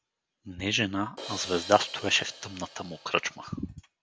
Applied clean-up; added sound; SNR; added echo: none; Crash cymbal; 13 dB; none.